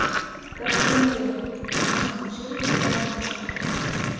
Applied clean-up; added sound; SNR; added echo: none; Sink (filling or washing); -3 dB; reverberation time 2.1 s.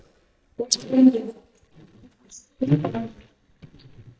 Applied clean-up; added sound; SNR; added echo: neural mask model DeepFilterNet 3.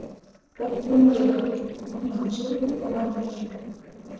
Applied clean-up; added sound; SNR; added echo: neural separator model SepFormer DNS4.